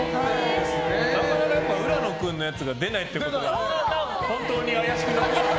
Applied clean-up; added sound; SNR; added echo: none; Bowed string instrument; 3 dB; none.